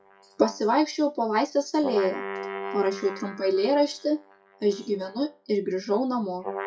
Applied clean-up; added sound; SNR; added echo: classical method WPE with log-MMSE.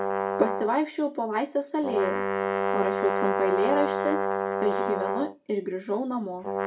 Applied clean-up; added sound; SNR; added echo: none; Brass instrument; 1 dB; reverberation time 0.2 s.